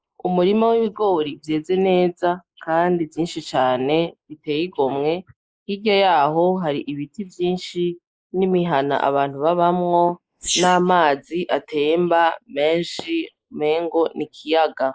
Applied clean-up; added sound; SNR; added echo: neural mask model Resemble Enhance denoiser.